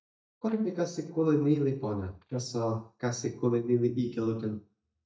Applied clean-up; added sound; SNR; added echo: neural mask model DeepFilterNet 3.